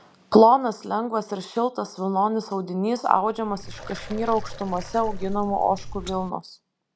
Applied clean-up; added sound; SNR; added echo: none; Water; 11 dB; none.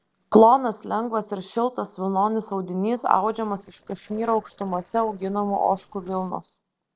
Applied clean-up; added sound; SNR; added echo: neural separator model SepFormer DNS4.